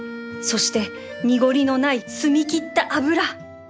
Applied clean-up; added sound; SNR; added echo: none; none; none; none.